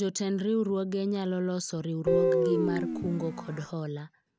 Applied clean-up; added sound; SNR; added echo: none; Guitar; -3 dB; none.